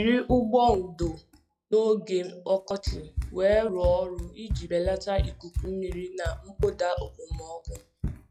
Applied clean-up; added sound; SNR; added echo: classical method log-MMSE.